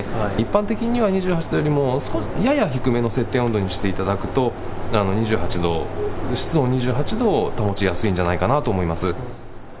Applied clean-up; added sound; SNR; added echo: none; none; none; none.